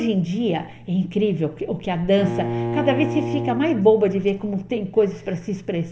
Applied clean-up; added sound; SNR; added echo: none; Bowed string instrument; 6 dB; reverberation time 1.5 s.